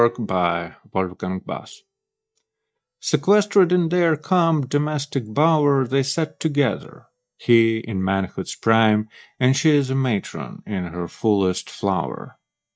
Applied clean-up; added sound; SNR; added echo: neural mask model DeepFilterNet 3.